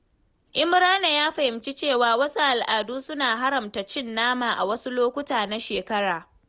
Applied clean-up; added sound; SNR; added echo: none; none; none; none.